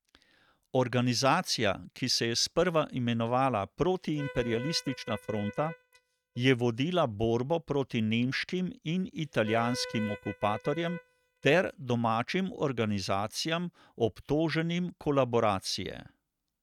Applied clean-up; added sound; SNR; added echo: neural mask model RNNoise.